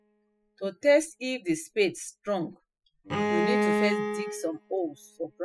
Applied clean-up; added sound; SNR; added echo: classical method spectral subtraction.